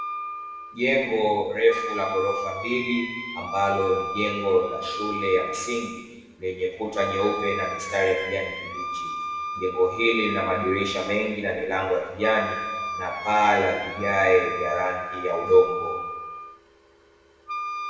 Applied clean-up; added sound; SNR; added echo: none; Wind instrument, woodwind instrument; 8 dB; reverberation time 1.1 s.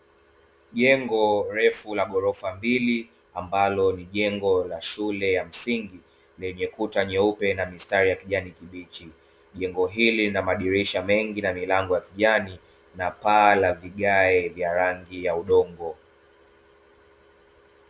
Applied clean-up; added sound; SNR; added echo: none; none; none; none.